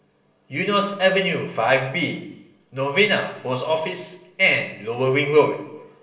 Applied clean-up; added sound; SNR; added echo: none; none; none; reverberation time 0.8 s.